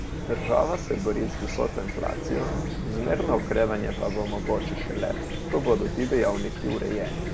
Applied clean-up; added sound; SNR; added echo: none; Chirp, tweet / Fowl; 3 dB; none.